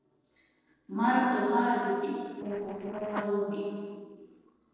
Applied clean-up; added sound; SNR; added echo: neural separator model SepFormer DNS4.